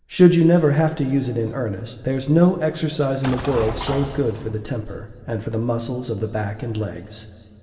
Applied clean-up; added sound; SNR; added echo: none; Explosion; 11 dB; reverberation time 2.0 s.